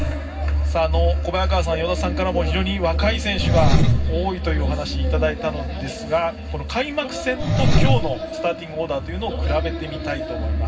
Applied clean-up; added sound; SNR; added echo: none; Engine; 2 dB; reverberation time 0.4 s.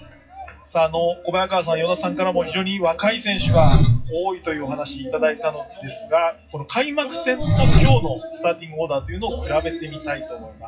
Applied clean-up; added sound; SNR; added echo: classical method WPE with log-MMSE.